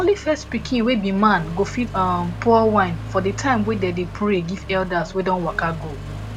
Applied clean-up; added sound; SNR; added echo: none; Accelerating, revving, vroom; 11 dB; none.